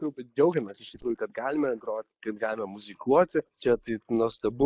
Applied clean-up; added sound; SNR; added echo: neural mask model Resemble Enhance denoiser.